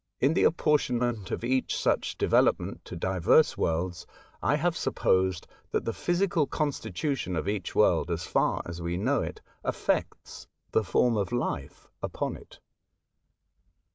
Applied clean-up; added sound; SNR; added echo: none; none; none; none.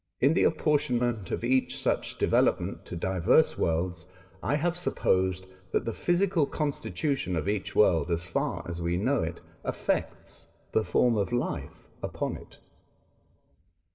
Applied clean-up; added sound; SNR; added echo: none; none; none; reverberation time 2.1 s.